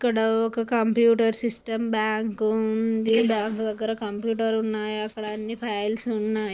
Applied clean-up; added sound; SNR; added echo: neural mask model Resemble Enhance denoiser.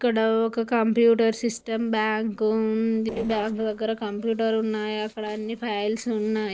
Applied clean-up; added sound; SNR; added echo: neural separator model SepFormer DNS4.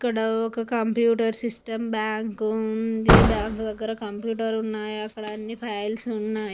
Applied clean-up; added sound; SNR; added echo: none; Slam / Car; 2 dB; none.